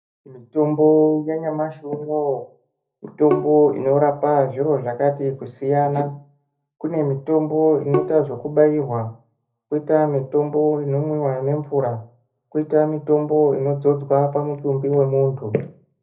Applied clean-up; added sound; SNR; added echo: none; Bowed string instrument; 8 dB; reverberation time 0.3 s.